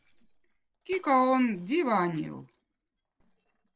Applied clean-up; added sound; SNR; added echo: neural separator model SepFormer DNS4.